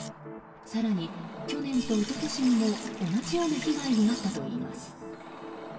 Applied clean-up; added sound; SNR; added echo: none; Liquid; 12 dB; reverberation time 2.0 s.